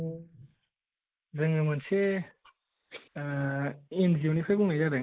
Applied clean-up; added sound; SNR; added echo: neural mask model Resemble Enhance denoiser.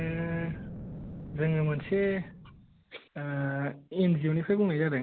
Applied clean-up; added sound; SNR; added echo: none; Boom; 15 dB; none.